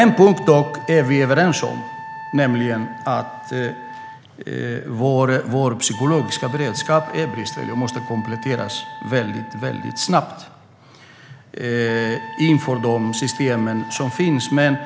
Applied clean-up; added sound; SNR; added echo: none; Wind instrument, woodwind instrument; 15 dB; none.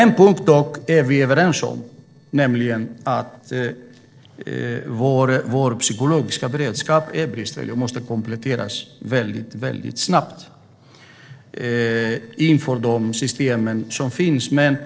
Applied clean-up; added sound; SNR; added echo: neural separator model SepFormer DNS4.